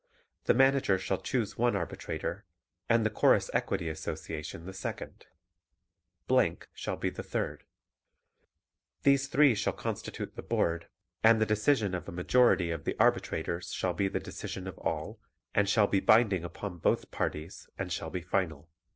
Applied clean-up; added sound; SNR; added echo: none; none; none; none.